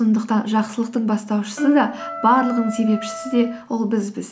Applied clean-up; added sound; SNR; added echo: none; Wind instrument, woodwind instrument + Plucked string instrument; 8 dB; none.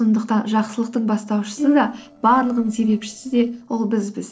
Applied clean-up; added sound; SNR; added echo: neural separator model SepFormer DNS4.